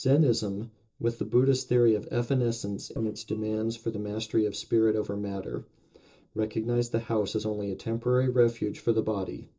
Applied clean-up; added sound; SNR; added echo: neural separator model SepFormer DNS4.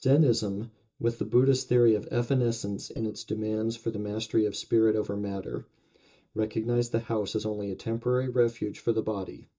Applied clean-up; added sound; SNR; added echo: neural mask model DeepFilterNet 3.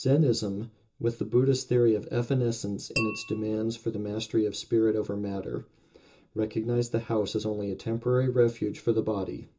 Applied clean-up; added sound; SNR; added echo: none; Tap / Glass; 11 dB; reverberation time 0.2 s.